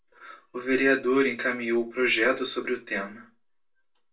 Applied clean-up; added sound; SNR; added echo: none; none; none; reverberation time 0.2 s.